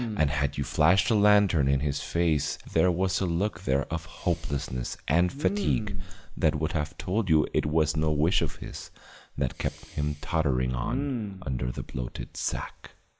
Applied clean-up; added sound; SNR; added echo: none; Respiratory sounds; 8 dB; none.